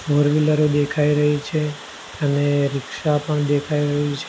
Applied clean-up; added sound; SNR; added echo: none; Water; 17 dB; none.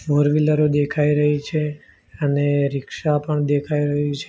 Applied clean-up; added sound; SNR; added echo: none; none; none; none.